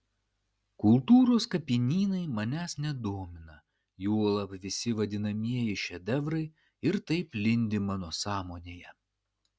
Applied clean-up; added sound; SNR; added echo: none; none; none; none.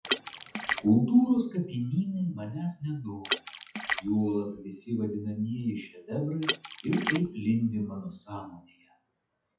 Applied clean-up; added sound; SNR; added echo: classical method WPE with log-MMSE.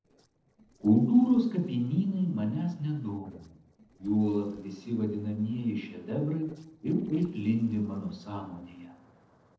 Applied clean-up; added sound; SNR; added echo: neural separator model SepFormer DNS4.